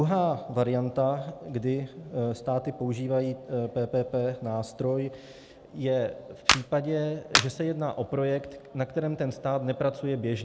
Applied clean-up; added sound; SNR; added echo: none; Clapping; 0 dB; none.